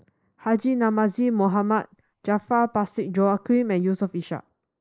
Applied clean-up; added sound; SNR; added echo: neural mask model Resemble Enhance denoiser.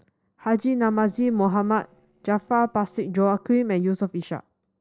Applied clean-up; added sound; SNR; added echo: neural separator model SepFormer DNS4.